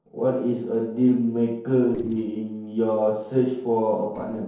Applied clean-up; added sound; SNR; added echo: neural separator model SepFormer DNS4.